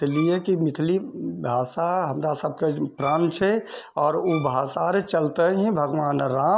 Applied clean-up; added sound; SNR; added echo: none; Bowed string instrument; 18 dB; none.